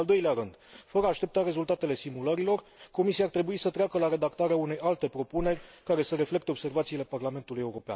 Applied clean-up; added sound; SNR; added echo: none; none; none; none.